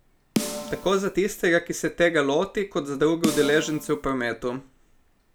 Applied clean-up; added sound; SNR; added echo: none; Snare drum; 9 dB; none.